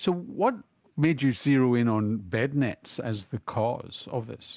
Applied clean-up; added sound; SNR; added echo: none; none; none; none.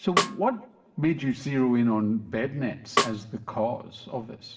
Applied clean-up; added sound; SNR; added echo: none; Snare drum; 3 dB; reverberation time 1.5 s.